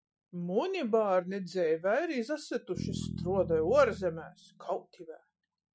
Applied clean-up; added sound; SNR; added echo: classical method Wiener filter.